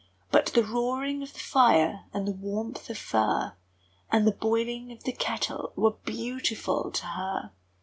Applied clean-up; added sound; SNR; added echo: none; none; none; none.